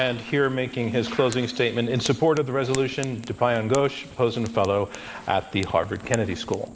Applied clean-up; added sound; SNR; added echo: none; Fire; 19 dB; none.